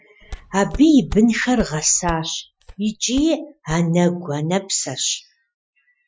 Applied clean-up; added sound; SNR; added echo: classical method Wiener filter.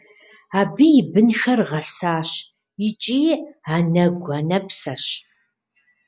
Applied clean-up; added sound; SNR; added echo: none; none; none; none.